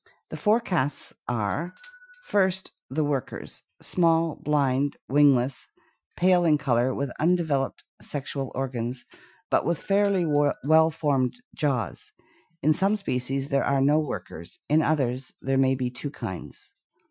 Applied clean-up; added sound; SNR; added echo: classical method Wiener filter.